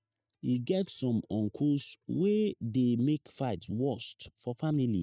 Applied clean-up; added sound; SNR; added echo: neural mask model DeepFilterNet 3.